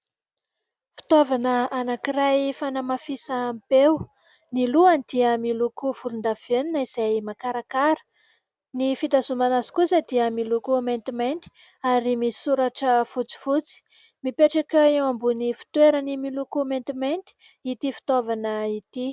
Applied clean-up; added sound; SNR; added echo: none; none; none; none.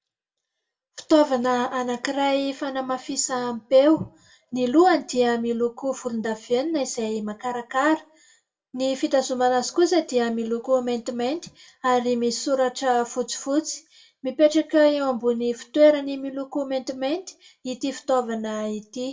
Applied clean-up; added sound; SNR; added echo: none; none; none; reverberation time 0.2 s.